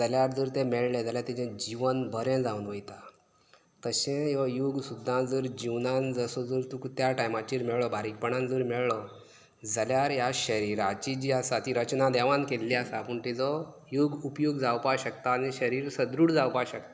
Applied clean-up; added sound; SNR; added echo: none; none; none; none.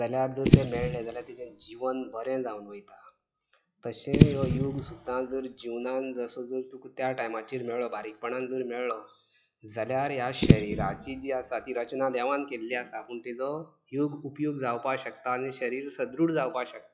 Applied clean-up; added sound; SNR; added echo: classical method log-MMSE.